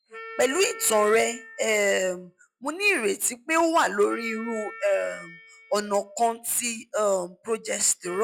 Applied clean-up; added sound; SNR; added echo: classical method log-MMSE.